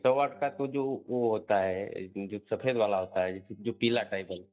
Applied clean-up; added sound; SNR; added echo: neural mask model DeepFilterNet 3.